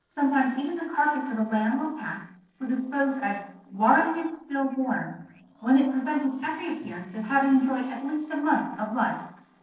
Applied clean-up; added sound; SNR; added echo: neural separator model SepFormer DNS4.